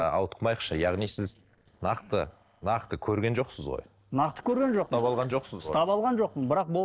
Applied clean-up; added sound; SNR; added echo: neural separator model SepFormer DNS4.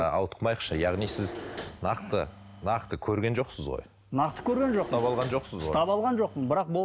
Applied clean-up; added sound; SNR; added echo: none; Engine / Mechanisms; 14 dB; none.